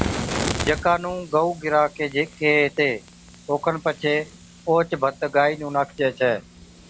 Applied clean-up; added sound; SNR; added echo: none; Fire; 10 dB; none.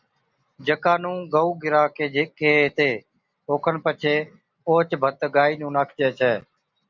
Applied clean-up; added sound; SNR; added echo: none; none; none; none.